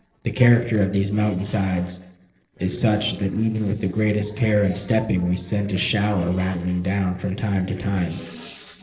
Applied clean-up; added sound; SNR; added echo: neural separator model SepFormer DNS4.